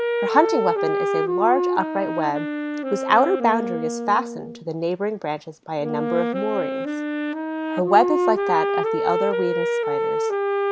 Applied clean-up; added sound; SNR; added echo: none; Wind instrument, woodwind instrument; 0 dB; none.